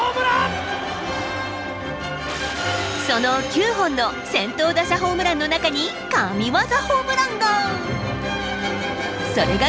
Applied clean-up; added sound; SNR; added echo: none; none; none; none.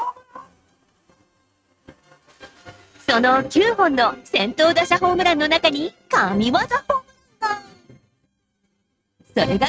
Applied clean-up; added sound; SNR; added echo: neural mask model RNNoise.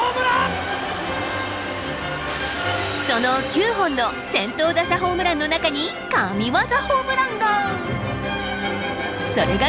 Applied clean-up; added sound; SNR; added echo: none; Domestic sounds, home sounds; 15 dB; none.